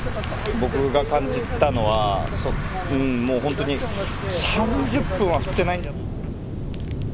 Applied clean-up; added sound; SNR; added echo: none; Fire; 3 dB; none.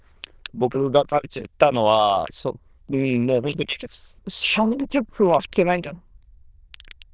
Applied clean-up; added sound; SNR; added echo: neural diffusion model UNIVERSE++.